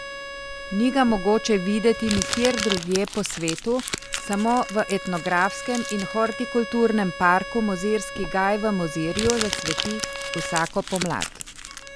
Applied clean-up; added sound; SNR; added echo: none; Bowed string instrument + Crumpling, crinkling; 7 dB; none.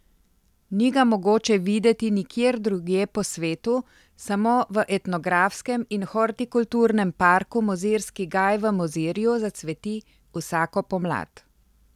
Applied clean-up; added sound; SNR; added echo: none; none; none; none.